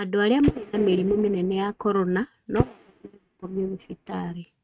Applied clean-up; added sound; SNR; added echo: neural mask model RNNoise.